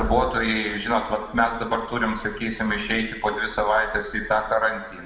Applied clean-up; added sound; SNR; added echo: none; Bass drum; 16 dB; reverberation time 1.2 s.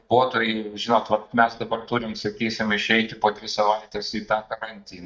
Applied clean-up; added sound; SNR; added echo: neural mask model DeepFilterNet 3.